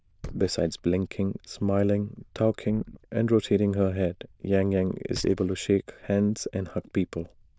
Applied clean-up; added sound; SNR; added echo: neural diffusion model UNIVERSE++.